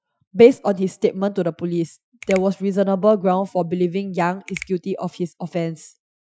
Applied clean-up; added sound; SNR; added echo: classical method Wiener filter.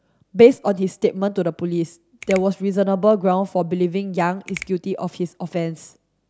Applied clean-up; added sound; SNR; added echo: none; Finger snapping; 20 dB; none.